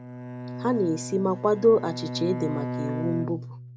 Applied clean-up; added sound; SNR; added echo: none; Bowed string instrument; 7 dB; none.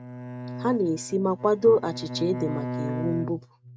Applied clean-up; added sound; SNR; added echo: neural mask model RNNoise.